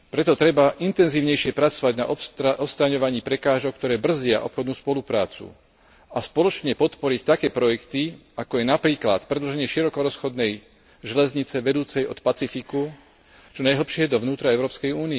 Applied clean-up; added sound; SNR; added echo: none; none; none; none.